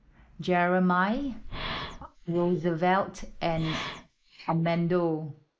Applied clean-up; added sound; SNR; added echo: neural mask model Resemble Enhance denoiser.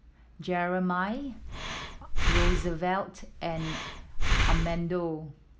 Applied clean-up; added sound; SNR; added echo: none; Breathing; -4 dB; none.